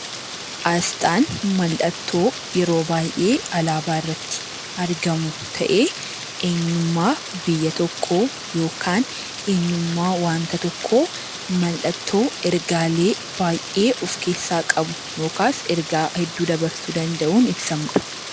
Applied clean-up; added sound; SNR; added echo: none; Rain; 10 dB; none.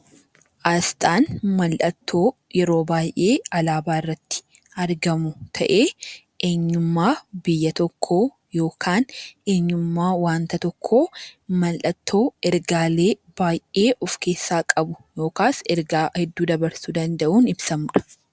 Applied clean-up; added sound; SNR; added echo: none; none; none; none.